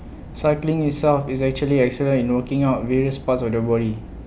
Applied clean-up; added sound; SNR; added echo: none; none; none; none.